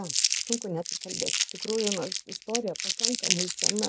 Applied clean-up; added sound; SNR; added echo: none; Crumpling, crinkling; -4 dB; none.